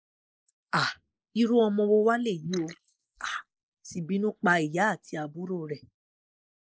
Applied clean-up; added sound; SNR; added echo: neural mask model Resemble Enhance denoiser.